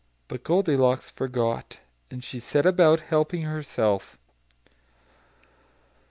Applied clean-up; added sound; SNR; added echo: none; none; none; none.